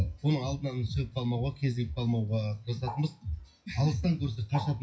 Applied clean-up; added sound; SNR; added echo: classical method WPE with log-MMSE.